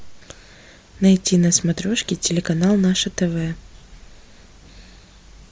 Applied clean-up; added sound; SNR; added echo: none; none; none; none.